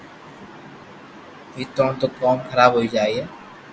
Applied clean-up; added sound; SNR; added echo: none; none; none; none.